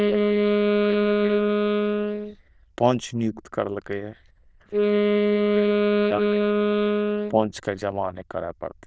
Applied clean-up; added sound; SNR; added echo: neural diffusion model UNIVERSE++.